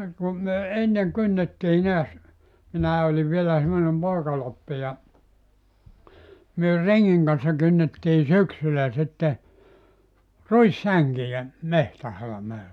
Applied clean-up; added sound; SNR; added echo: none; none; none; none.